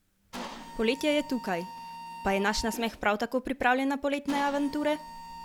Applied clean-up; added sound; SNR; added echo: none; Mechanisms; 13 dB; none.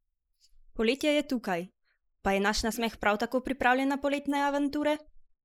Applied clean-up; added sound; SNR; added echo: neural mask model Resemble Enhance denoiser.